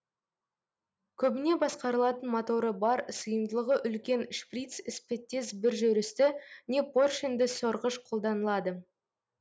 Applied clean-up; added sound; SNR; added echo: none; none; none; none.